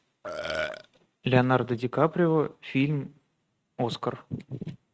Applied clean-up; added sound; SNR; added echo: neural mask model RNNoise.